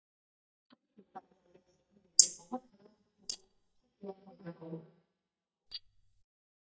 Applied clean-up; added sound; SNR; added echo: neural mask model DeepFilterNet 3.